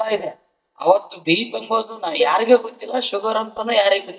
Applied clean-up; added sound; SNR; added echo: neural mask model DeepFilterNet 3.